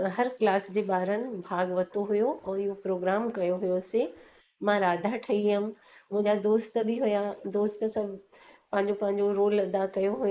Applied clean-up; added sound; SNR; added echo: neural mask model Resemble Enhance denoiser.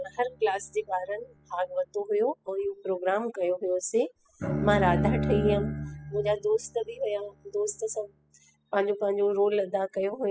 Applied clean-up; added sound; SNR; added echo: classical method spectral subtraction.